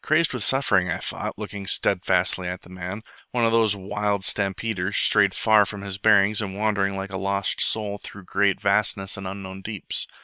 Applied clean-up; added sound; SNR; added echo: neural separator model SepFormer WHAM!.